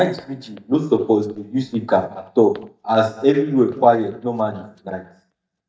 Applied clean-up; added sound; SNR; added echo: neural mask model DeepFilterNet 3.